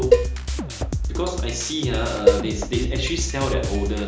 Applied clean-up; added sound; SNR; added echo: none; Drum kit + Cowbell; -4 dB; none.